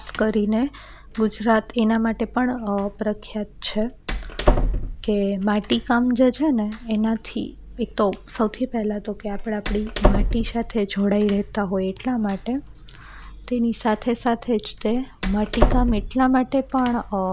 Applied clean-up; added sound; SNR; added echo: none; Door; 5 dB; none.